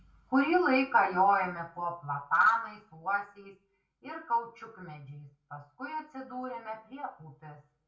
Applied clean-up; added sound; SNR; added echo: none; none; none; reverberation time 0.3 s.